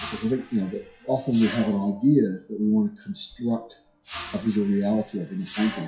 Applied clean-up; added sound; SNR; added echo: classical method WPE with log-MMSE.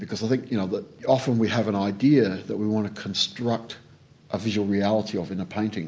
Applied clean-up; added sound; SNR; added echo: none; none; none; none.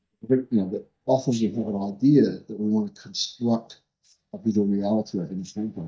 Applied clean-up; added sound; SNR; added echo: neural mask model DeepFilterNet 3.